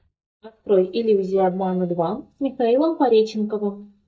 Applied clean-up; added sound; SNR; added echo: neural mask model DeepFilterNet 3.